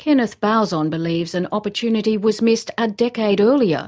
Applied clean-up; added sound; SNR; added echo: none; none; none; none.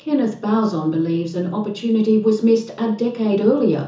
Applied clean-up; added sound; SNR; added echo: none; none; none; reverberation time 0.7 s.